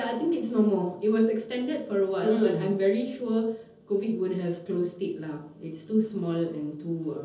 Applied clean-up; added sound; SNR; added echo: none; none; none; reverberation time 1.2 s.